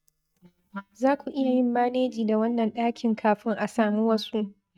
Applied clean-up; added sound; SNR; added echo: neural mask model DeepFilterNet 3.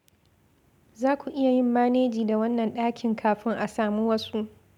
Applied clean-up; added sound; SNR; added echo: none; none; none; none.